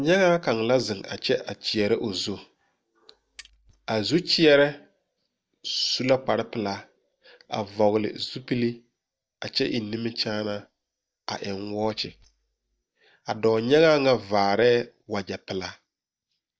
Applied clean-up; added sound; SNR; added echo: neural mask model DeepFilterNet 3.